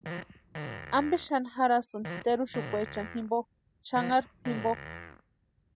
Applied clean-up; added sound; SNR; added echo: none; Fart; 11 dB; none.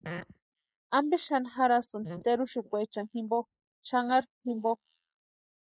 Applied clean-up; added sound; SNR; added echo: neural mask model Resemble Enhance denoiser.